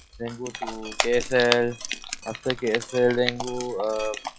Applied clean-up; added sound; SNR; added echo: classical method log-MMSE.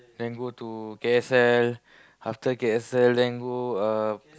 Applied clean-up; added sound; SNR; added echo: none; none; none; none.